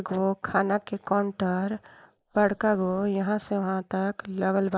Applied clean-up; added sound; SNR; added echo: neural mask model Resemble Enhance denoiser.